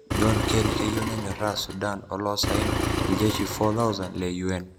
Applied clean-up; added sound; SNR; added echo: none; Engine; 1 dB; none.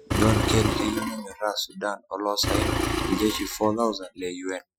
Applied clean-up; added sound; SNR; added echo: classical method Wiener filter.